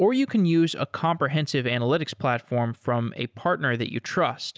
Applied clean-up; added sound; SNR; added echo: none; none; none; none.